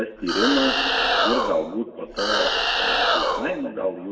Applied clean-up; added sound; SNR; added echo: none; Animal; -3 dB; reverberation time 1.5 s.